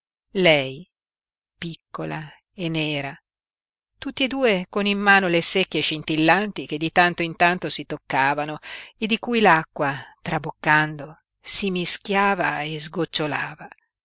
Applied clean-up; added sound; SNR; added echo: none; none; none; none.